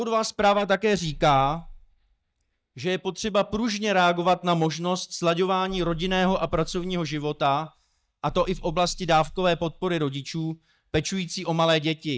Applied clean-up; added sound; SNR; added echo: neural mask model DeepFilterNet 3.